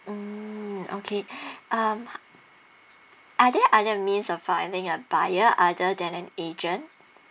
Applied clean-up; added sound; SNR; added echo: none; none; none; none.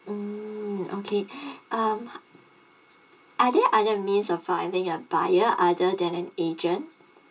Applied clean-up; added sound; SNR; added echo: none; none; none; reverberation time 0.2 s.